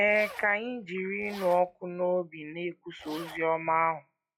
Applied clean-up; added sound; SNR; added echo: classical method log-MMSE.